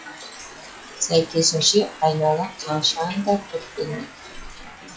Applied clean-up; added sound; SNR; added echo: classical method log-MMSE.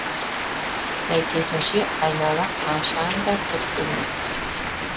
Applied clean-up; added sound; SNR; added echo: none; Rain; 0 dB; none.